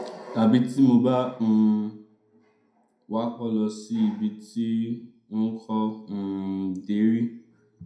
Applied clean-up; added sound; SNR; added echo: none; none; none; reverberation time 0.4 s.